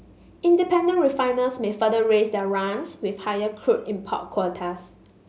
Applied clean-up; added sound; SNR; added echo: none; none; none; none.